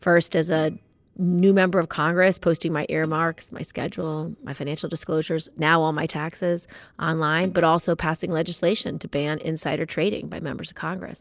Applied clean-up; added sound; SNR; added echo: neural separator model SepFormer DNS4.